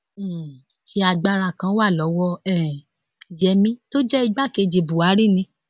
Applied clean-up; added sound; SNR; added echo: none; none; none; none.